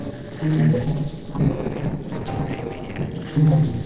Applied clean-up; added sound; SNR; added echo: neural separator model SepFormer DNS4.